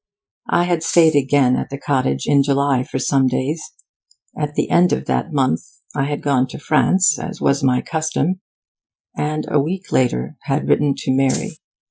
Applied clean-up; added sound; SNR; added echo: classical method Wiener filter.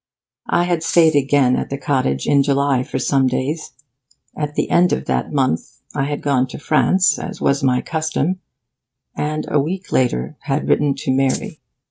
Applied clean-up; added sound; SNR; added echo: neural mask model RNNoise.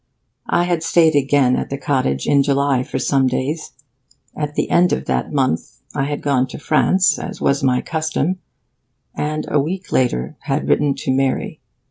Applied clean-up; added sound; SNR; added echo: none; none; none; none.